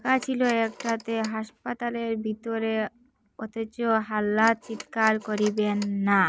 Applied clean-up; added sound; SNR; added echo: none; Telephone; 20 dB; none.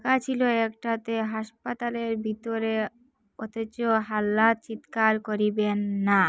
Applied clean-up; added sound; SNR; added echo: none; none; none; none.